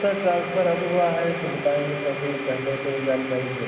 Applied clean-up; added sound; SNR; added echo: none; Domestic sounds, home sounds; 7 dB; none.